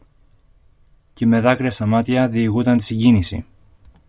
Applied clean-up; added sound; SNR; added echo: none; none; none; none.